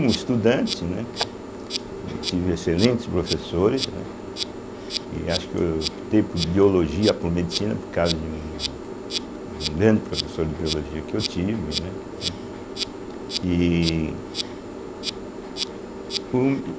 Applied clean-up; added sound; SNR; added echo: none; Insect; 7 dB; none.